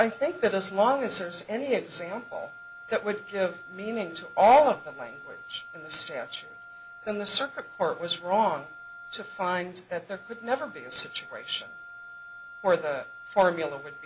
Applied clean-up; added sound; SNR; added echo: none; Wind instrument, woodwind instrument; 17 dB; none.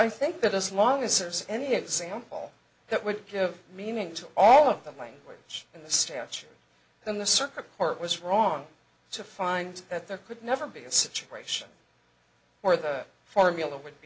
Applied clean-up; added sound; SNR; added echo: none; none; none; none.